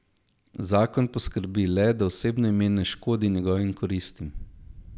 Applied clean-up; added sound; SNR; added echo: none; none; none; none.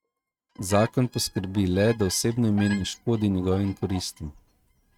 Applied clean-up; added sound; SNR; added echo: neural mask model RNNoise.